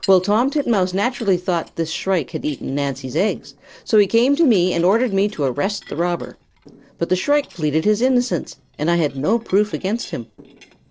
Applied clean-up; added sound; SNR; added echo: neural separator model SepFormer DNS4.